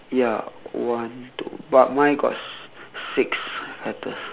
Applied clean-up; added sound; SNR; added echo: none; none; none; none.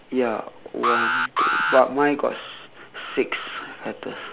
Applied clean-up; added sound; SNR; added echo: none; Alarm; -1 dB; none.